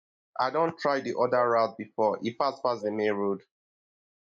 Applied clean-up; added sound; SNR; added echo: neural mask model Resemble Enhance denoiser.